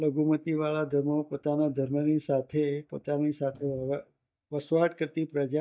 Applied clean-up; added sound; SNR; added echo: neural mask model DeepFilterNet 3.